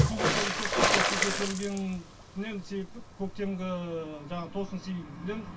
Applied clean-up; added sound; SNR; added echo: none; Water / Splash, splatter; -3 dB; reverberation time 0.1 s.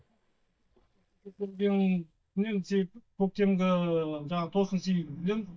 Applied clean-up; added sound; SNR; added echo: neural mask model DeepFilterNet 3.